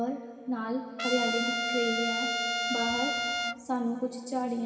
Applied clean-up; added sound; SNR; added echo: none; Trumpet; -1 dB; reverberation time 2.4 s.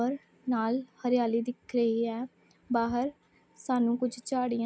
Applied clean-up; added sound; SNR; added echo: none; none; none; none.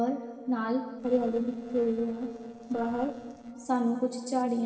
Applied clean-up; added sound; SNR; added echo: neural separator model SepFormer DNS4.